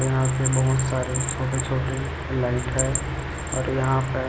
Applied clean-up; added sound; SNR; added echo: none; Bell; 10 dB; none.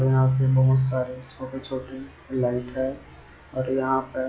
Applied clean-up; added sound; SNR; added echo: classical method log-MMSE.